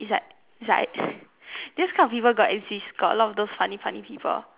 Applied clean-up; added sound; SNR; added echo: none; none; none; none.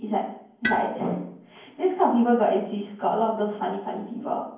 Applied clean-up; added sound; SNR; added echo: none; Tools; 13 dB; reverberation time 0.9 s.